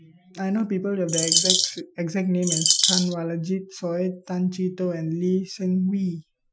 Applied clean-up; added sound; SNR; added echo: classical method Wiener filter.